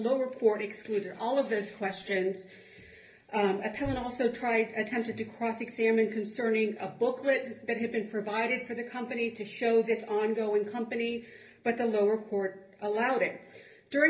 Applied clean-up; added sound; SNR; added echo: none; none; none; reverberation time 0.3 s.